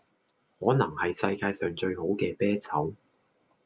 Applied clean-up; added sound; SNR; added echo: neural mask model Resemble Enhance denoiser.